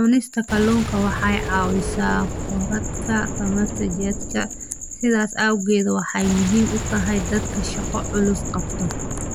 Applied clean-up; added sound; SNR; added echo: none; Telephone + Boom; 6 dB; none.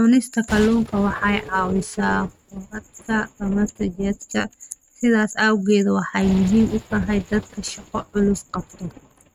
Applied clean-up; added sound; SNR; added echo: neural mask model RNNoise.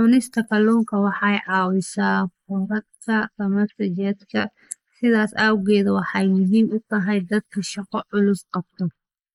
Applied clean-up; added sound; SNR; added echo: neural mask model Resemble Enhance denoiser.